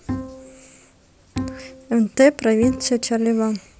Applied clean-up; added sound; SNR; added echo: none; Bowed string instrument; 12 dB; none.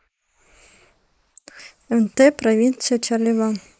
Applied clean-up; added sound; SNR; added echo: neural mask model Resemble Enhance denoiser.